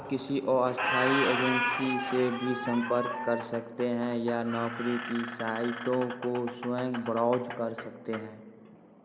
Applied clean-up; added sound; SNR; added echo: none; Squeak; 5 dB; none.